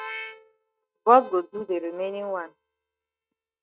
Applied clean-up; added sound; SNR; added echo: neural mask model RNNoise.